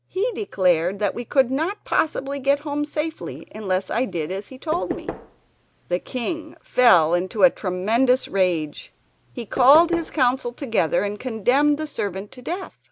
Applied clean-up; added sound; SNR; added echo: none; Knock / Wood; 17 dB; none.